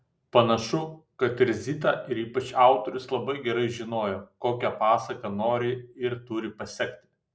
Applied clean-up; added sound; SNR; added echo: none; none; none; none.